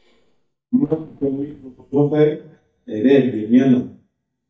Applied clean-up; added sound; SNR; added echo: neural mask model DeepFilterNet 3.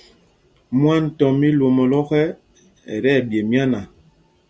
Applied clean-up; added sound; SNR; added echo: none; none; none; none.